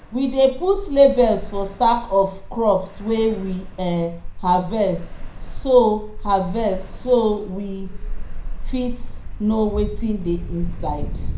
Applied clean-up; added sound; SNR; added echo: none; Ocean; 7 dB; reverberation time 0.4 s.